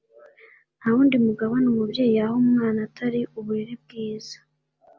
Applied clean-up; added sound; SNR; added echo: none; none; none; none.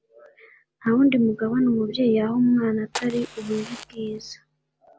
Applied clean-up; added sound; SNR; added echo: none; Fire; 15 dB; none.